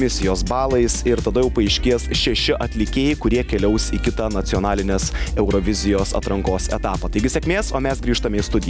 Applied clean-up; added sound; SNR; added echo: none; none; none; none.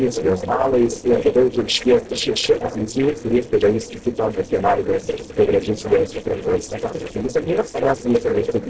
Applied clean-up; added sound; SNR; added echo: neural separator model SepFormer DNS4.